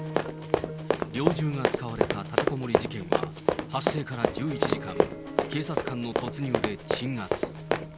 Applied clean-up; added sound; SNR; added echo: none; Run; -4 dB; none.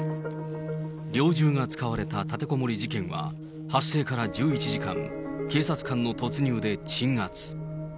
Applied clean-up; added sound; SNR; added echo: none; none; none; none.